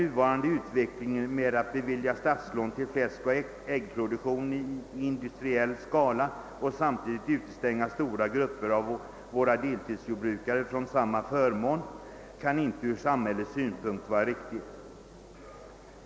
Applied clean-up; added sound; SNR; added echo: none; none; none; none.